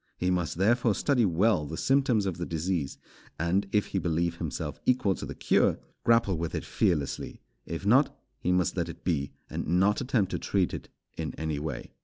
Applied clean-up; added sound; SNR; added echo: none; none; none; none.